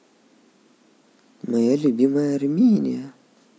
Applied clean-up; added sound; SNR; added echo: none; none; none; none.